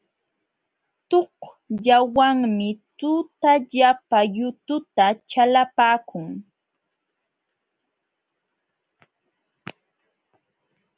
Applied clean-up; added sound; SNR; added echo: none; none; none; none.